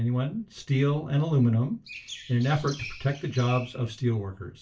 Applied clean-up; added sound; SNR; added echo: none; Chirp, tweet; 17 dB; reverberation time 0.2 s.